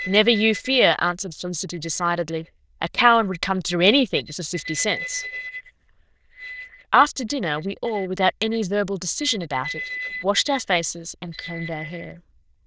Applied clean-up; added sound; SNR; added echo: neural diffusion model UNIVERSE++.